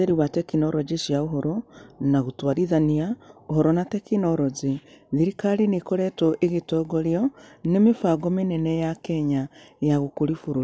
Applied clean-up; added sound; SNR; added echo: none; none; none; none.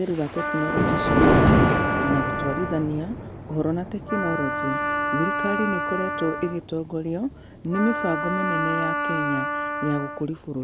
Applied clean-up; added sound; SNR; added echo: none; Thunder + Wind instrument, woodwind instrument; -3 dB; none.